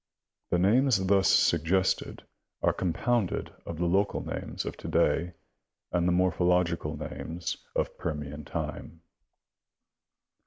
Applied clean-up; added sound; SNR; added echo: none; none; none; none.